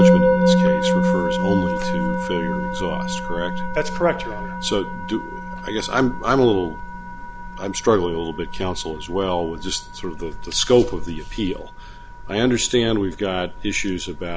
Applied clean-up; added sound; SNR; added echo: none; Musical instrument; 1 dB; none.